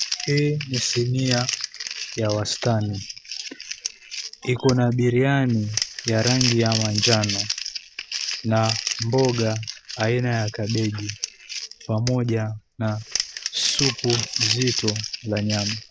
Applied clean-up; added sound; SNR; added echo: none; Crumpling, crinkling; 6 dB; none.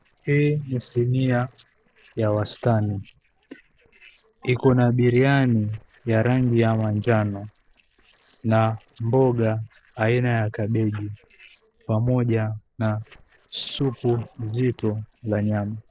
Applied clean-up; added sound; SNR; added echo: neural separator model SepFormer DNS4.